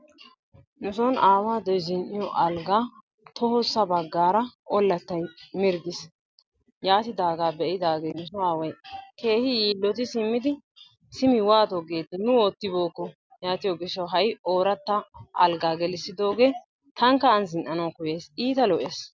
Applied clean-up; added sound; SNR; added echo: none; none; none; none.